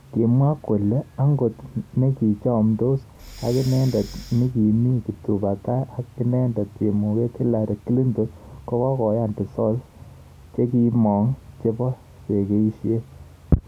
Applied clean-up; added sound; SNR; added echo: none; Breathing; 17 dB; none.